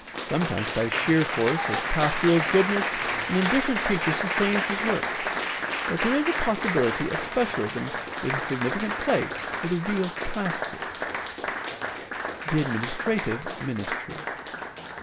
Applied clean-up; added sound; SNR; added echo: none; Applause; 2 dB; reverberation time 0.4 s.